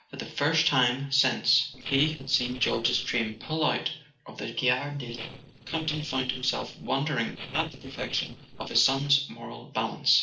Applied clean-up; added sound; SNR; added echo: neural separator model SepFormer DNS4.